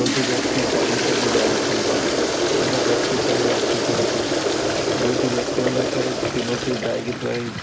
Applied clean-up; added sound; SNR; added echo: none; Toilet flush; -5 dB; none.